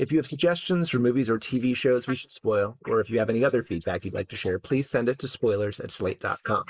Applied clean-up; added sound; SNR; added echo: neural mask model Resemble Enhance denoiser.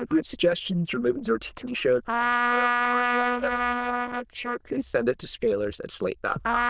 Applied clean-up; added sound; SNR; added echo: neural diffusion model UNIVERSE++.